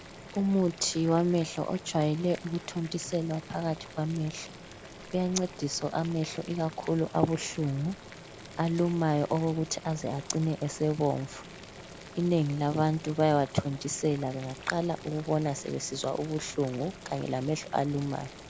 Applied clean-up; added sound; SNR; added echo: none; Boiling; 16 dB; none.